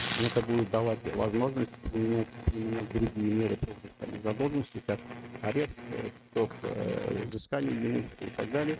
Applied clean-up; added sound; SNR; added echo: neural mask model RNNoise.